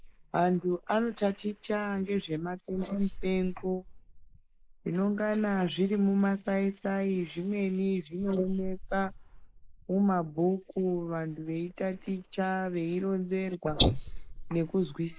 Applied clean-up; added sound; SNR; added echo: neural mask model Resemble Enhance denoiser.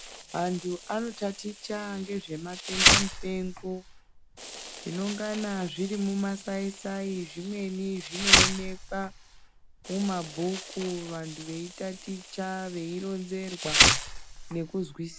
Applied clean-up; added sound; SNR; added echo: none; Insect; -3 dB; none.